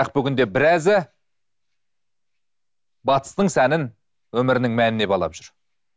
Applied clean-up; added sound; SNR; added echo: none; none; none; none.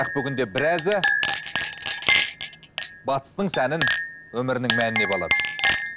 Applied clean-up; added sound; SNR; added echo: none; Chink, clink; -5 dB; none.